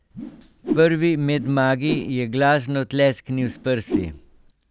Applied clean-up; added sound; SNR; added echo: none; Whoosh, swoosh, swish; 9 dB; none.